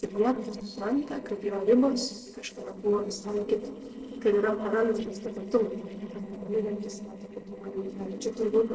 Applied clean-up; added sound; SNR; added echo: neural separator model SepFormer DNS4.